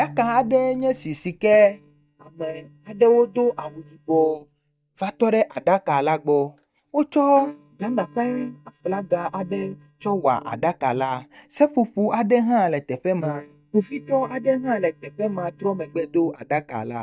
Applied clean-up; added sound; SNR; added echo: neural mask model DeepFilterNet 3.